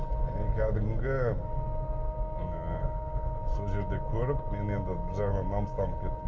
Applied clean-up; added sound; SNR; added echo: none; Wind instrument, woodwind instrument; 12 dB; reverberation time 2.8 s.